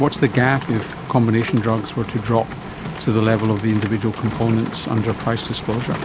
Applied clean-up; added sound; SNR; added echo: none; Rain; 10 dB; none.